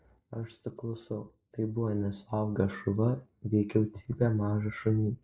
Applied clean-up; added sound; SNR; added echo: neural mask model Resemble Enhance denoiser.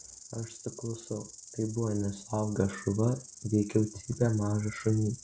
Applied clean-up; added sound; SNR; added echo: none; Insect; 17 dB; none.